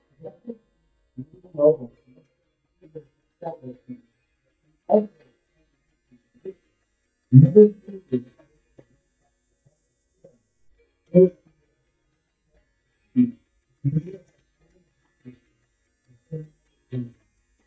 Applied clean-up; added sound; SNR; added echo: neural mask model DeepFilterNet 3.